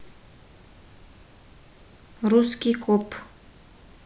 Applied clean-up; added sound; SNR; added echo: none; none; none; none.